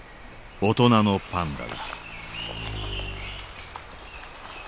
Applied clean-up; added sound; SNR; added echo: none; Motorcycle / Engine; 14 dB; none.